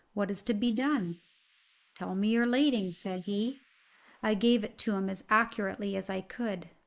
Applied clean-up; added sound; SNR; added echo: neural mask model Resemble Enhance denoiser.